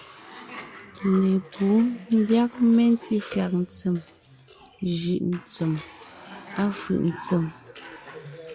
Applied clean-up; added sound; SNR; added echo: none; Cough; 18 dB; none.